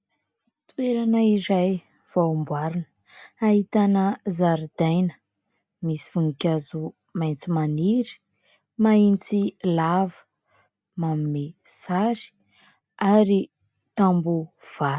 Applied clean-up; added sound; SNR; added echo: none; none; none; none.